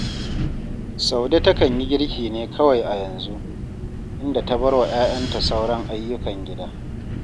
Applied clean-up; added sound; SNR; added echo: none; Wind; 6 dB; none.